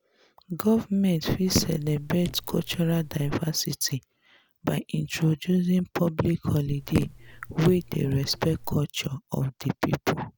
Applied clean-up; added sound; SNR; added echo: none; Raindrop / Drip; 8 dB; none.